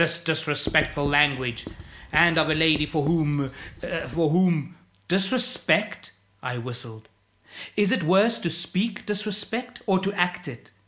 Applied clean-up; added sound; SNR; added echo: none; Writing; 12 dB; none.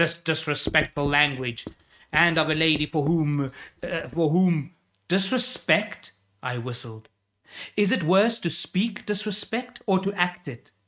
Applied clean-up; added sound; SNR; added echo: neural mask model RNNoise.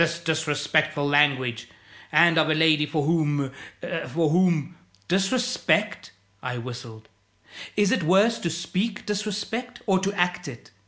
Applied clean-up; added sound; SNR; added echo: none; none; none; none.